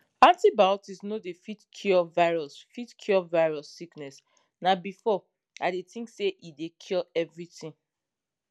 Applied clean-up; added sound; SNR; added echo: none; none; none; none.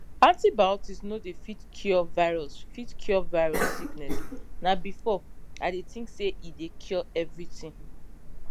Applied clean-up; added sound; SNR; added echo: none; Cough; 4 dB; none.